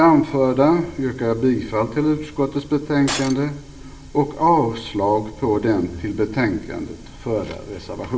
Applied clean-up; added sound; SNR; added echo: none; Shatter; 11 dB; reverberation time 1.4 s.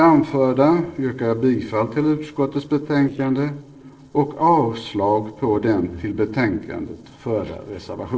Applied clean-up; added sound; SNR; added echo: neural separator model SepFormer DNS4.